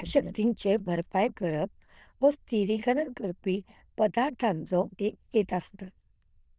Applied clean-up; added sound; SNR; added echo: neural diffusion model UNIVERSE++.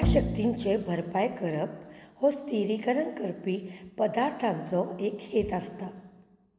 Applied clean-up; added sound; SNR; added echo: none; Bowed string instrument; 2 dB; none.